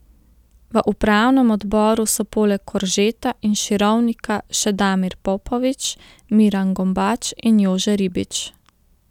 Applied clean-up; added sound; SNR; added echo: none; none; none; none.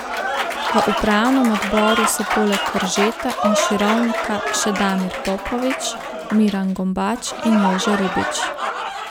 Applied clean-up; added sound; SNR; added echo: none; Applause / Crowd; 3 dB; none.